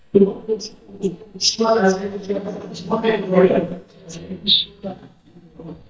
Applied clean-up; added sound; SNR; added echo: neural mask model DeepFilterNet 3.